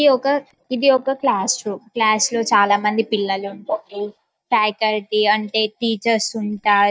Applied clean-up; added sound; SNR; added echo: neural mask model DeepFilterNet 3.